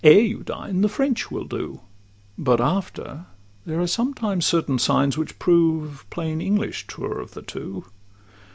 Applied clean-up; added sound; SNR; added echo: none; none; none; none.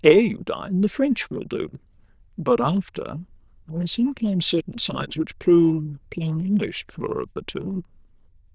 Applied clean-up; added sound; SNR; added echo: neural diffusion model UNIVERSE++.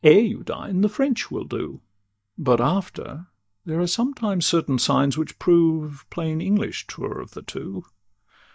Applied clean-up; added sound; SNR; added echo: neural mask model DeepFilterNet 3.